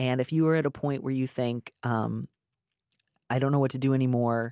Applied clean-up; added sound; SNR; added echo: none; none; none; none.